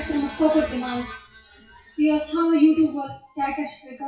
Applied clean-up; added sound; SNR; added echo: classical method WPE with log-MMSE.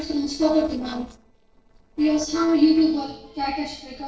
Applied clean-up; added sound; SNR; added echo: neural separator model SepFormer DNS4.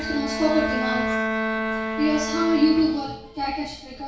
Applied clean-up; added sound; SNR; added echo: none; Bowed string instrument; 3 dB; reverberation time 0.6 s.